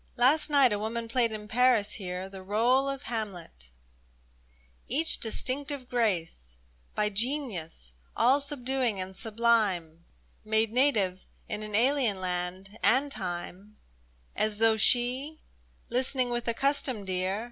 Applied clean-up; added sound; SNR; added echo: none; none; none; none.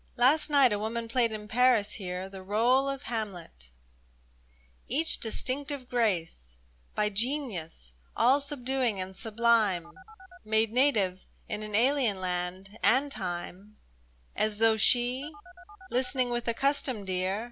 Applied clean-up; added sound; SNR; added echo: none; Telephone; 17 dB; none.